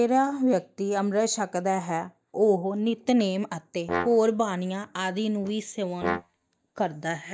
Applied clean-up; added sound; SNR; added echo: neural mask model DeepFilterNet 3.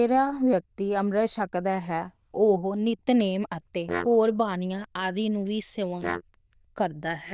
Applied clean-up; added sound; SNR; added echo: neural diffusion model UNIVERSE++.